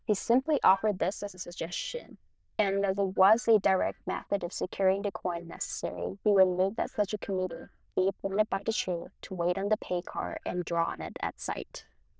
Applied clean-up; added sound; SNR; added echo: neural diffusion model UNIVERSE++.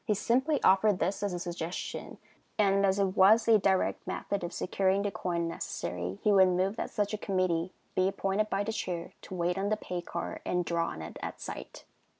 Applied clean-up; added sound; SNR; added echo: none; none; none; none.